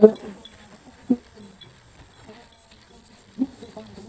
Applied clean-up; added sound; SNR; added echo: neural mask model DeepFilterNet 3.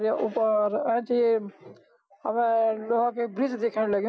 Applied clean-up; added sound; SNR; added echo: none; none; none; none.